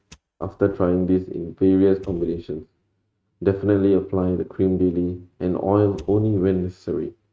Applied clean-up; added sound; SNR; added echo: neural mask model RNNoise.